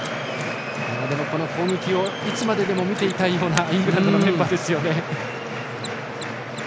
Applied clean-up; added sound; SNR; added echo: none; Mechanisms; 20 dB; none.